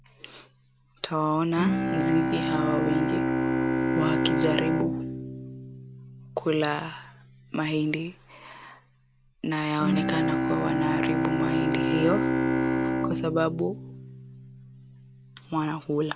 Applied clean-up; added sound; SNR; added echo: none; Bowed string instrument; -1 dB; none.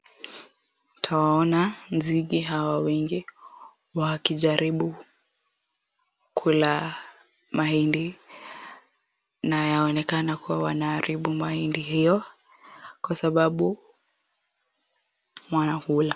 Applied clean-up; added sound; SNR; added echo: none; none; none; none.